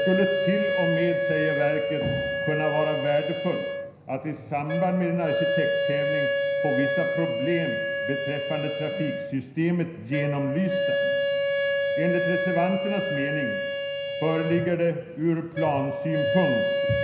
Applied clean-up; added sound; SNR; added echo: none; Wind instrument, woodwind instrument; -1 dB; reverberation time 0.9 s.